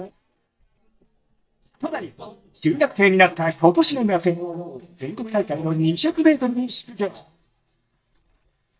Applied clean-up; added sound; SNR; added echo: neural mask model DeepFilterNet 3.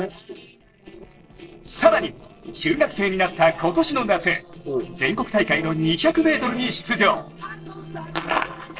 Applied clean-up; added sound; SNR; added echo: neural separator model SepFormer DNS4.